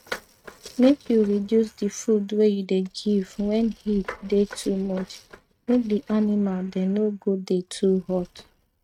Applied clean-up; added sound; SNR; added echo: neural mask model RNNoise.